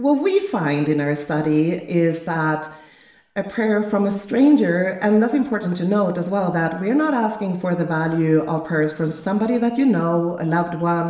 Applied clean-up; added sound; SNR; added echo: none; none; none; reverberation time 0.7 s.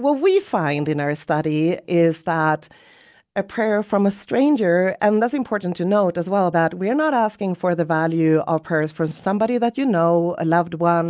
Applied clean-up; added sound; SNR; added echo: none; none; none; none.